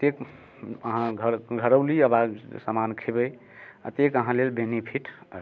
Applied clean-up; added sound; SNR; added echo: none; none; none; none.